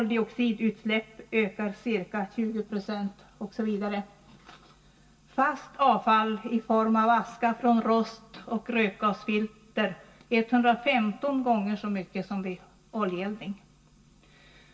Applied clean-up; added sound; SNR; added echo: none; none; none; reverberation time 0.2 s.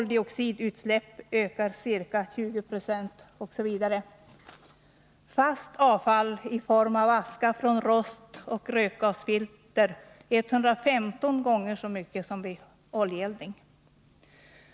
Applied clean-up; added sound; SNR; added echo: none; none; none; none.